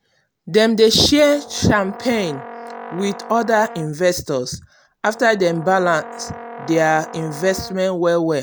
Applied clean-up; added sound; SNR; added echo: none; Brass instrument; 16 dB; none.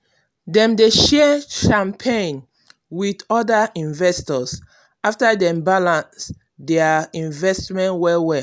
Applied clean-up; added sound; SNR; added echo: none; none; none; none.